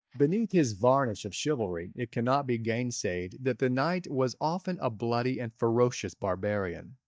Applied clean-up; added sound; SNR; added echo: neural mask model DeepFilterNet 3.